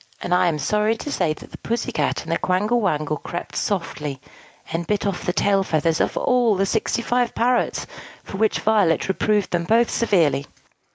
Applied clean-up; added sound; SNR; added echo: none; none; none; none.